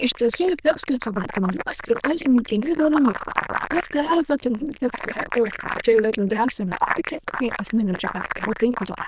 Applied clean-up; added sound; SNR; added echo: neural diffusion model UNIVERSE++.